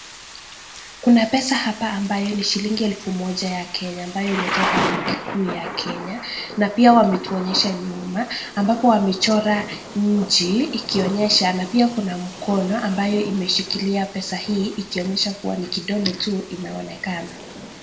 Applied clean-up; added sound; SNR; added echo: none; Thunder / Rain; 10 dB; reverberation time 0.6 s.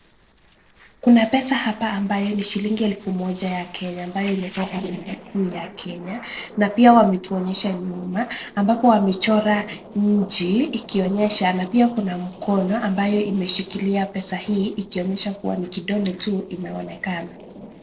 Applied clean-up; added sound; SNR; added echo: neural separator model SepFormer DNS4.